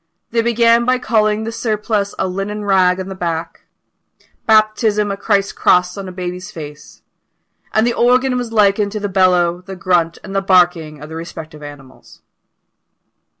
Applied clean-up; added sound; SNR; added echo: none; none; none; none.